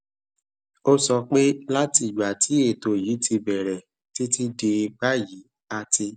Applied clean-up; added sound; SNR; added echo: none; none; none; none.